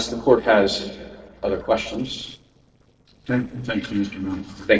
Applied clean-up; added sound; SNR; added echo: neural separator model SepFormer DNS4.